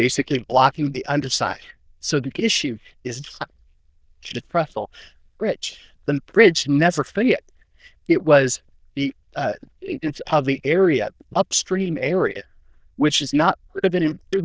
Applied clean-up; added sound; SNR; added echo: neural diffusion model UNIVERSE++.